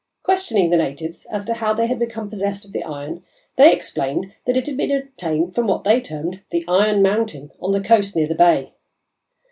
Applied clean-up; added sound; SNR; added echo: none; none; none; none.